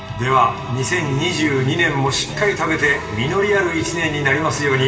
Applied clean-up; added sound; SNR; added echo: none; none; none; reverberation time 2.2 s.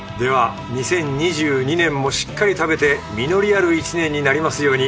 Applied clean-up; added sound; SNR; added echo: none; none; none; none.